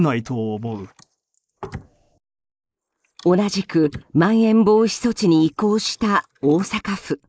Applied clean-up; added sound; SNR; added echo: neural mask model Resemble Enhance denoiser.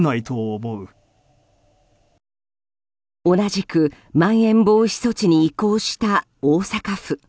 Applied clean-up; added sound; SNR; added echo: none; none; none; none.